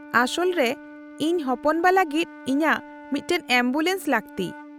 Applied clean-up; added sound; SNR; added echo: none; Wind instrument, woodwind instrument; 18 dB; none.